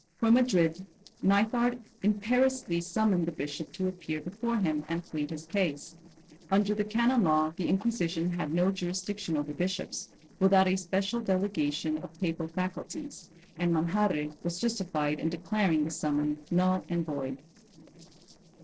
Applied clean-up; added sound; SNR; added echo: neural separator model SepFormer DNS4.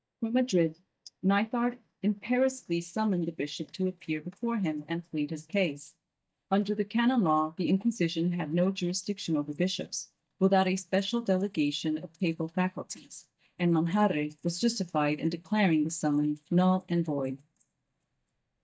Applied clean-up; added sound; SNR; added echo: neural mask model DeepFilterNet 3.